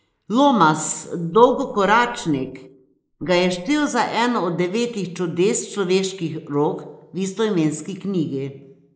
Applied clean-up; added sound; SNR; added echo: neural mask model Resemble Enhance denoiser.